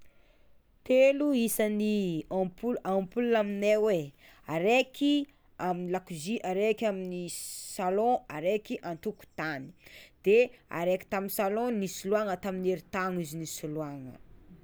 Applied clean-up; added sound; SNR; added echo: none; none; none; none.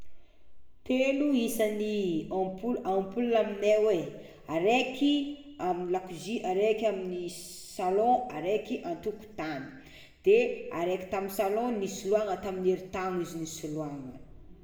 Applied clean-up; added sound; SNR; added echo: none; none; none; reverberation time 0.9 s.